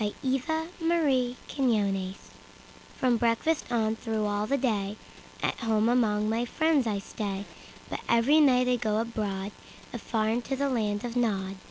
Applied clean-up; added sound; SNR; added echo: none; none; none; none.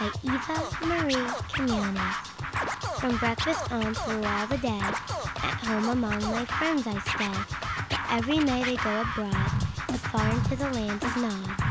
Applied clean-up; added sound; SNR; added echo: none; Scratching (performance technique); 0 dB; none.